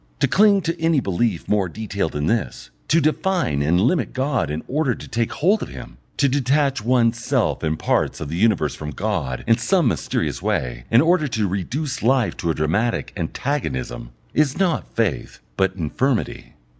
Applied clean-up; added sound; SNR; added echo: none; none; none; none.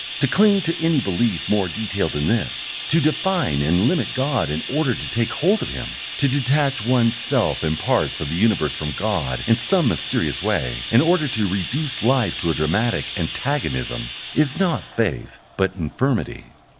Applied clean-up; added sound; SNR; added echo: none; Bathtub (filling or washing); 9 dB; none.